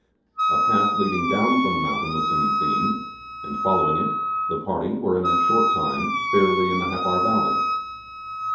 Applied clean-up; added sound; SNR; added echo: none; Wind instrument, woodwind instrument; -2 dB; reverberation time 2.8 s.